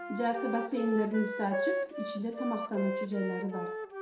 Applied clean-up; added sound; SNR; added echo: none; Wind instrument, woodwind instrument; 3 dB; reverberation time 0.6 s.